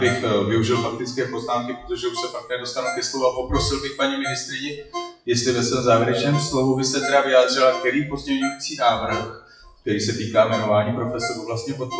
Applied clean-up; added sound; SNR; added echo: classical method WPE with log-MMSE.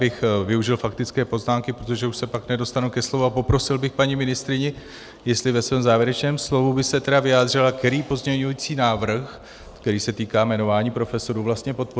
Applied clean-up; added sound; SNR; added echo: none; none; none; none.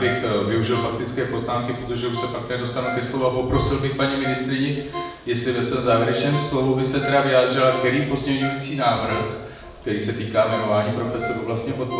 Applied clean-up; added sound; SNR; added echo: none; Ringtone; 13 dB; reverberation time 0.9 s.